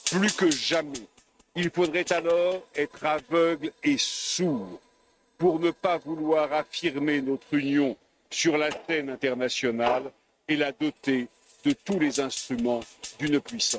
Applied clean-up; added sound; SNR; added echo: neural mask model RNNoise.